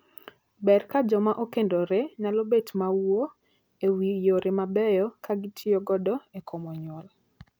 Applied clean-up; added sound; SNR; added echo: none; none; none; none.